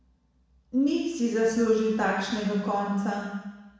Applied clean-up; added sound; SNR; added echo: none; none; none; reverberation time 1.1 s.